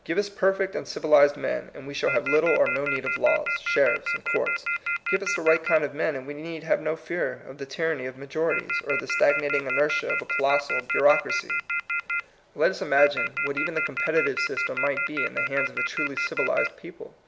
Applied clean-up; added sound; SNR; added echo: none; Telephone; 2 dB; none.